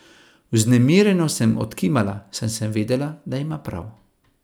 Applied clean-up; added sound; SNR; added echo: none; none; none; none.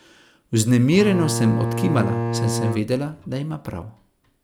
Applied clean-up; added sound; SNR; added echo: none; Bowed string instrument; 3 dB; none.